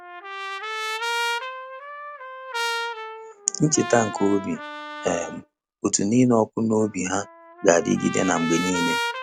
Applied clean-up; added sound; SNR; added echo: none; Trumpet; 7 dB; none.